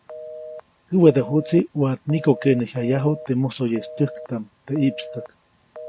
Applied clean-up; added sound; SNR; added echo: none; Telephone; 16 dB; none.